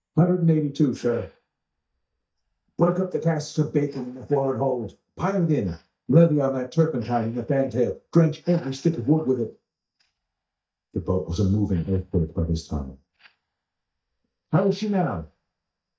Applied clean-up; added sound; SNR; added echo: neural mask model DeepFilterNet 3.